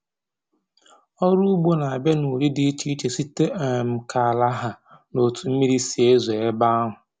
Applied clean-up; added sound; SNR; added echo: none; none; none; none.